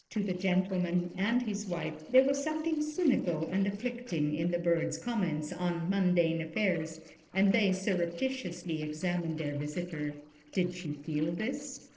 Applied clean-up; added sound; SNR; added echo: neural separator model SepFormer DNS4.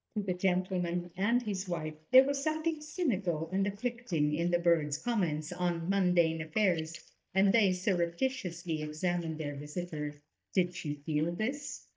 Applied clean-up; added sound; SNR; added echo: neural mask model DeepFilterNet 3.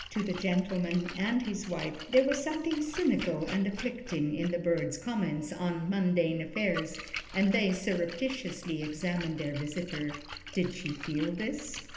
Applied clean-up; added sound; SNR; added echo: none; Splash, splatter; 13 dB; reverberation time 0.8 s.